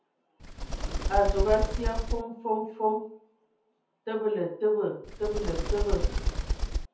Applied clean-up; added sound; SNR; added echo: none; Bird; -2 dB; reverberation time 0.5 s.